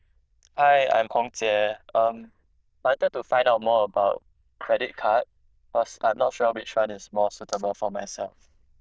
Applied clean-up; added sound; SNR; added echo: neural diffusion model UNIVERSE++.